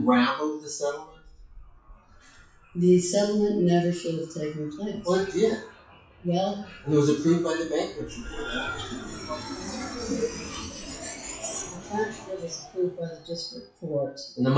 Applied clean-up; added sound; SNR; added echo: classical method WPE with log-MMSE.